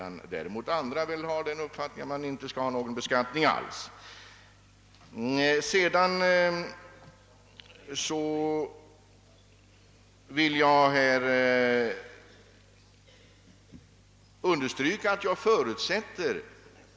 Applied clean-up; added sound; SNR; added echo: none; none; none; none.